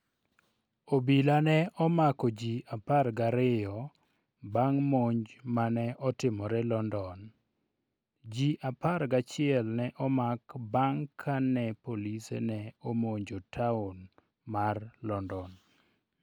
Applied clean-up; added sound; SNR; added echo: none; none; none; none.